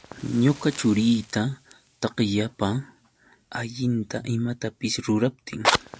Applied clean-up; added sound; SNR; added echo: none; Fire; 9 dB; none.